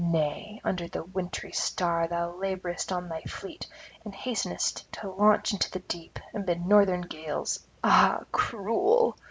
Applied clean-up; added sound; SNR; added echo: none; none; none; none.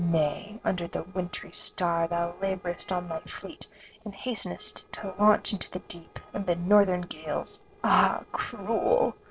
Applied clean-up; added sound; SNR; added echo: neural separator model SepFormer DNS4.